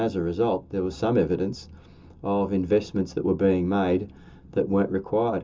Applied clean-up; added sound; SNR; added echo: none; none; none; reverberation time 0.2 s.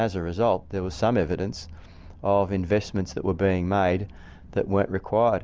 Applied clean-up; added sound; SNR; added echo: none; none; none; none.